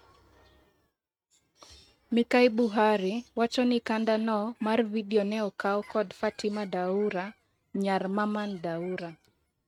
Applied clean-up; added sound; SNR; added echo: neural mask model RNNoise.